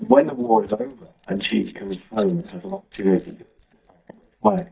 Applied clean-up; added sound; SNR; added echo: neural mask model DeepFilterNet 3.